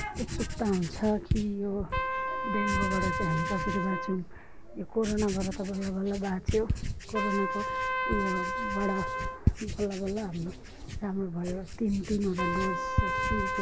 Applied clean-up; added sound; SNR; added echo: none; Trumpet + Writing; 1 dB; none.